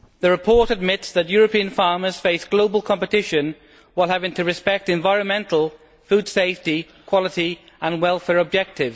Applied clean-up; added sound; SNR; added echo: none; none; none; none.